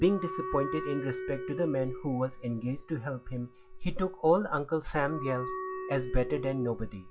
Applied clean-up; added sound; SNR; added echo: classical method log-MMSE.